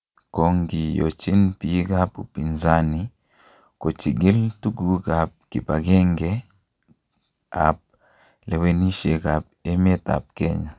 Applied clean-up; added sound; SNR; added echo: none; none; none; none.